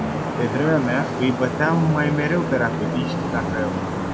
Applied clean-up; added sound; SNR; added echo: none; Traffic noise, roadway noise / Vehicle horn, car horn, honking; 1 dB; none.